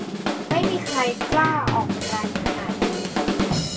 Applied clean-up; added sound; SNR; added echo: none; Drum kit; -2 dB; reverberation time 0.2 s.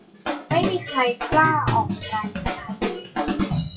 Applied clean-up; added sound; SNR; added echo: classical method WPE with log-MMSE.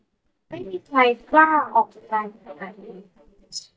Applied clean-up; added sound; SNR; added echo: neural mask model DeepFilterNet 3.